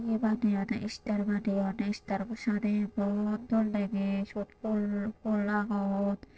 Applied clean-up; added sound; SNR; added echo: neural separator model SepFormer DNS4.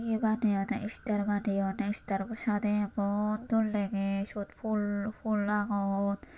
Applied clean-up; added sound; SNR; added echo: none; none; none; none.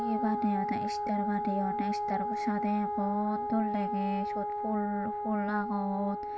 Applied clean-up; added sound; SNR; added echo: none; Wind instrument, woodwind instrument; 1 dB; none.